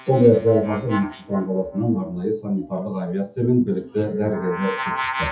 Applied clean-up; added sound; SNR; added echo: classical method WPE with log-MMSE.